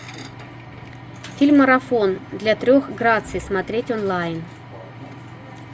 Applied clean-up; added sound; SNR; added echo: none; none; none; none.